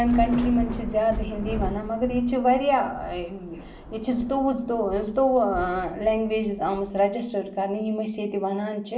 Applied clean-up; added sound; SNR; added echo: none; Thunder / Rain; 11 dB; reverberation time 0.4 s.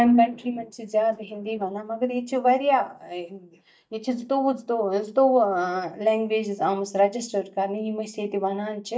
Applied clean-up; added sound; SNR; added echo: neural mask model DeepFilterNet 3.